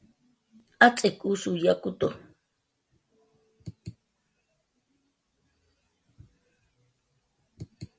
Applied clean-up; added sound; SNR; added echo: none; none; none; none.